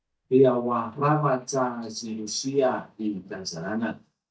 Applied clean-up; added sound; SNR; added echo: neural mask model DeepFilterNet 3.